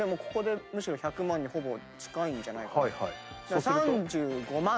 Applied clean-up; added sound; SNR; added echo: none; none; none; none.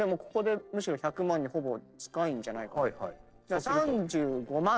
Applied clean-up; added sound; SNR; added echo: neural separator model SepFormer DNS4.